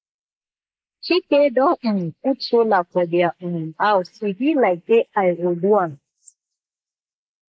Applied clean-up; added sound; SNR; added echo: neural mask model Resemble Enhance denoiser.